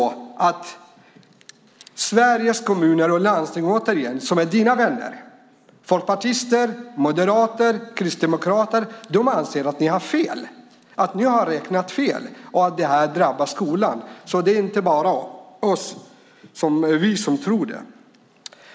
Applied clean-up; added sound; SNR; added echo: none; none; none; none.